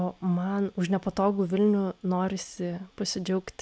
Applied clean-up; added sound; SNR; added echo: none; none; none; none.